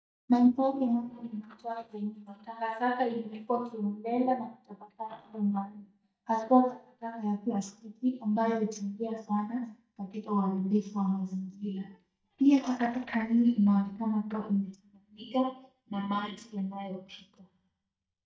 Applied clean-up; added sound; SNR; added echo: neural mask model DeepFilterNet 3.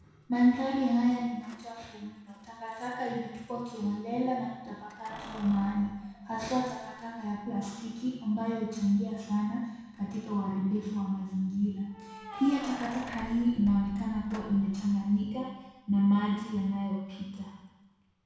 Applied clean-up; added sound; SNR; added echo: none; Keys jangling; 19 dB; reverberation time 1.1 s.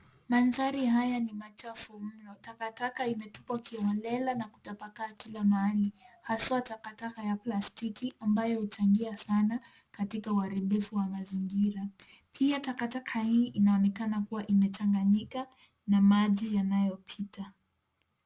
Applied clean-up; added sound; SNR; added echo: none; none; none; none.